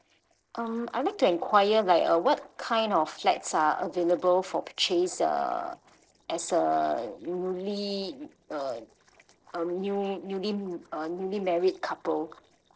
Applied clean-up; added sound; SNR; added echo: neural separator model SepFormer DNS4.